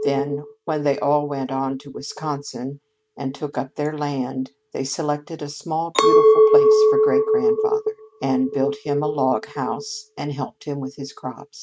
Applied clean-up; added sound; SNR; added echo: neural mask model RNNoise.